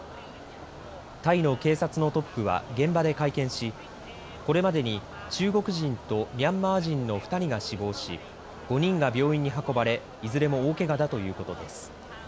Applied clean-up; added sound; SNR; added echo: none; none; none; none.